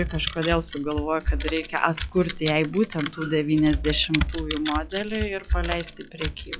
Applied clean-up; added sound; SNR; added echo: classical method log-MMSE.